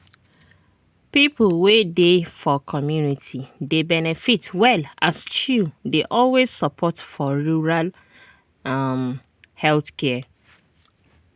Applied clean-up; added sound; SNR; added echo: none; none; none; none.